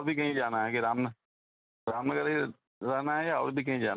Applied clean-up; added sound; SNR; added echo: none; none; none; none.